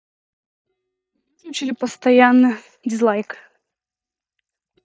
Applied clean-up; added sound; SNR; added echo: neural mask model DeepFilterNet 3.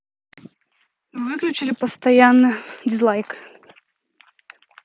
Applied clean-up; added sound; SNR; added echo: none; none; none; none.